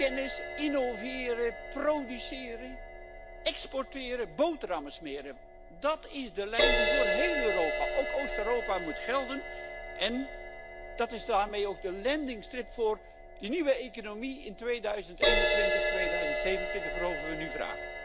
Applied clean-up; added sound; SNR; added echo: none; Crash cymbal; 0 dB; none.